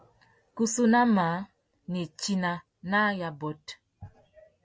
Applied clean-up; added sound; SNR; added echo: none; none; none; none.